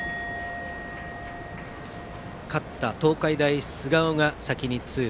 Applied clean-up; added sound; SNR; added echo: none; Musical instrument; 13 dB; none.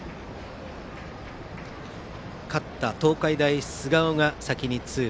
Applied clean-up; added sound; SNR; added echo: none; none; none; none.